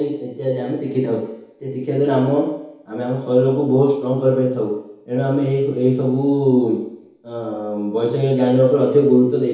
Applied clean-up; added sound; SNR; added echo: none; none; none; reverberation time 2.2 s.